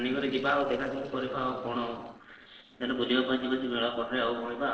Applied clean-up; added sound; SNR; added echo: neural separator model SepFormer DNS4.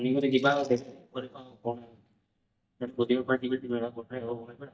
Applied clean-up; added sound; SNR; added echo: neural mask model DeepFilterNet 3.